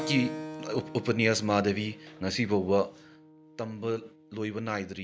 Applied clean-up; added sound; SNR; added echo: none; Keyboard (musical); 13 dB; none.